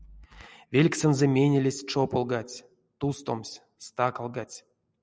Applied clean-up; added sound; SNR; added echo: none; none; none; none.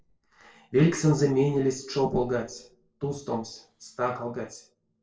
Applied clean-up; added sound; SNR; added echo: neural separator model SepFormer DNS4.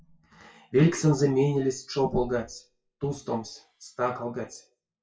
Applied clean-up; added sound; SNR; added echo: classical method WPE with log-MMSE.